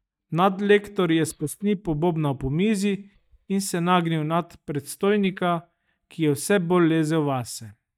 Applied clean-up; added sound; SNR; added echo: neural mask model DeepFilterNet 3.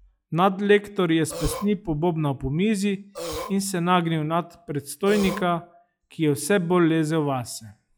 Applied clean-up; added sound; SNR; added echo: classical method log-MMSE.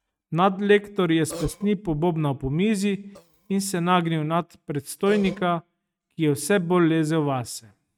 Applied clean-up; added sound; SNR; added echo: neural mask model RNNoise.